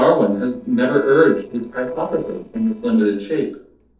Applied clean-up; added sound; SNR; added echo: neural separator model SepFormer DNS4.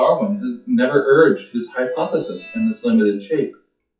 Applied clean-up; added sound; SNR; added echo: classical method WPE with log-MMSE.